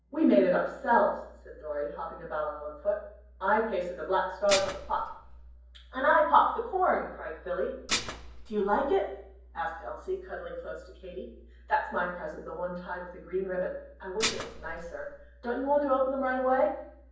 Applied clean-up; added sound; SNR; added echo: none; Dishes, pots, and pans; 7 dB; reverberation time 0.9 s.